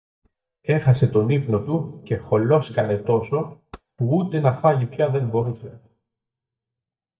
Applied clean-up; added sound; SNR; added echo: neural mask model DeepFilterNet 3.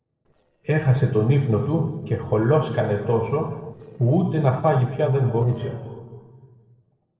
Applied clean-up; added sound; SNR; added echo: neural separator model SepFormer DNS4.